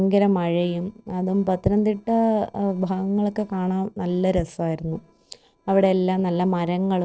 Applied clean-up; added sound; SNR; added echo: neural separator model SepFormer DNS4.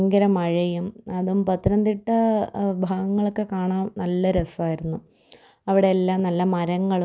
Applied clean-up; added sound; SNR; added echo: none; none; none; none.